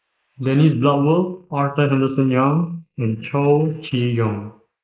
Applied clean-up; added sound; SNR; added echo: neural mask model Resemble Enhance denoiser.